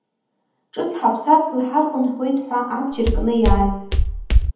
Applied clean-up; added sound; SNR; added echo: none; Walk, footsteps; -3 dB; reverberation time 1.1 s.